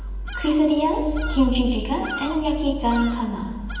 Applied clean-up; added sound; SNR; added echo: none; Bird vocalization, bird call, bird song; 15 dB; reverberation time 1.3 s.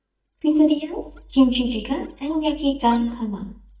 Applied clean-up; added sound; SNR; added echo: neural mask model DeepFilterNet 3.